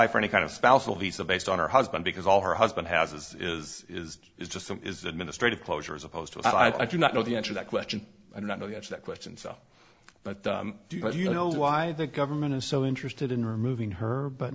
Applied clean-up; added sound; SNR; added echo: none; none; none; none.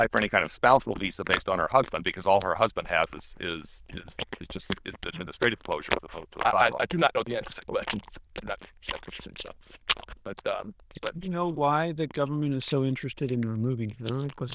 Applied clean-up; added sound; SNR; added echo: neural diffusion model UNIVERSE++.